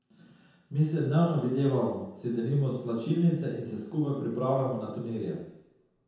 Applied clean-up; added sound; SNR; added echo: none; none; none; reverberation time 0.9 s.